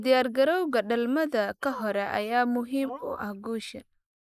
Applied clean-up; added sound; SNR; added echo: neural mask model Resemble Enhance denoiser.